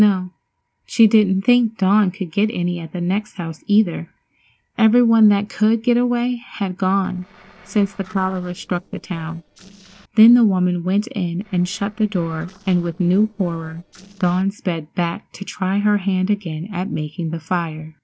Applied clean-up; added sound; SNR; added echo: neural separator model SepFormer DNS4.